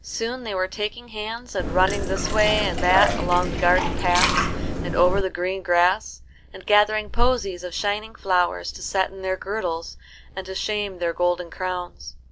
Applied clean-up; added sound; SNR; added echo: none; Liquid; 0 dB; none.